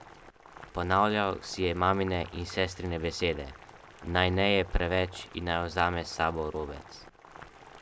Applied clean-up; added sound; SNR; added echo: none; Boiling; 19 dB; none.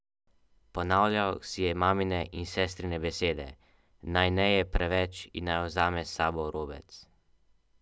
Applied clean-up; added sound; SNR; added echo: none; none; none; none.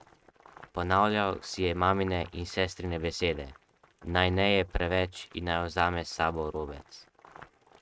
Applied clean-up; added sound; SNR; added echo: neural mask model RNNoise.